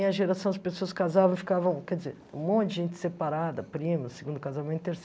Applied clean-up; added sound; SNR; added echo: none; none; none; none.